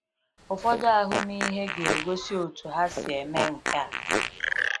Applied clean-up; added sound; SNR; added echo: none; Fart; 3 dB; none.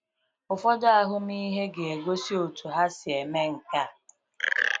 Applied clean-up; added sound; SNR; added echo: none; none; none; none.